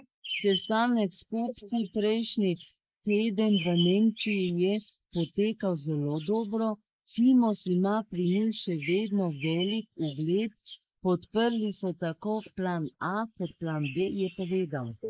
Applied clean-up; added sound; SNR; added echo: neural mask model Resemble Enhance denoiser.